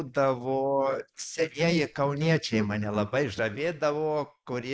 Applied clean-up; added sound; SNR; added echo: neural mask model Resemble Enhance denoiser.